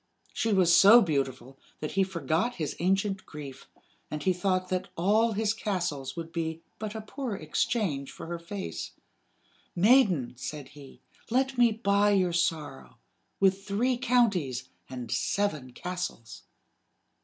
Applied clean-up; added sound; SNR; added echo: none; none; none; none.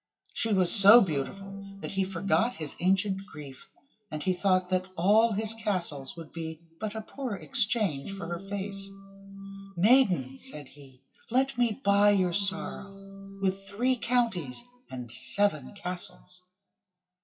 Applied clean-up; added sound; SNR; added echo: classical method WPE with log-MMSE.